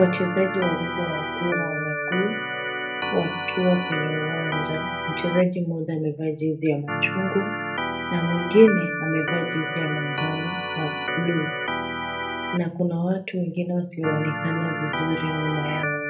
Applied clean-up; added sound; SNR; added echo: none; Organ; 4 dB; reverberation time 0.3 s.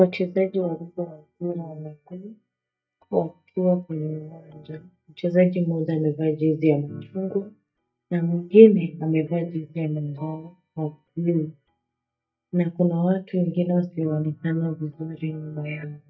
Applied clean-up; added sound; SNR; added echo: neural mask model DeepFilterNet 3.